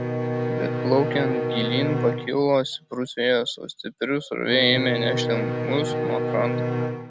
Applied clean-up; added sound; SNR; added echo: none; Bowed string instrument; 2 dB; none.